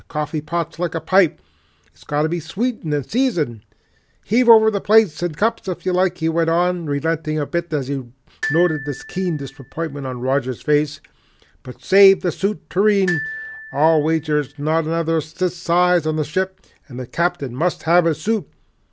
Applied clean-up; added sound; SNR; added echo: none; Glockenspiel; 13 dB; none.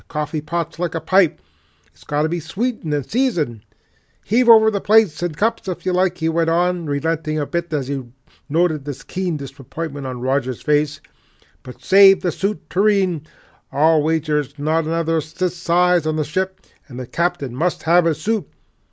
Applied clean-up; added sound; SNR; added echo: none; none; none; none.